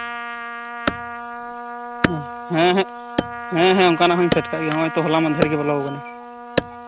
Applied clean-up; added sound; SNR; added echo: none; Trumpet + Wood; 5 dB; none.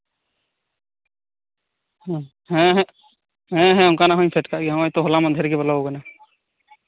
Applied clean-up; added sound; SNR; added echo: none; none; none; none.